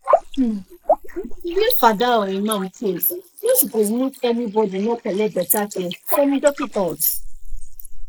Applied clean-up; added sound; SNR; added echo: neural mask model Resemble Enhance denoiser.